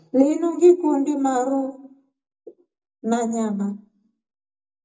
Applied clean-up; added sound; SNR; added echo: none; none; none; reverberation time 0.2 s.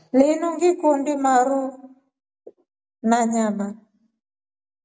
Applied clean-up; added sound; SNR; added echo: none; none; none; none.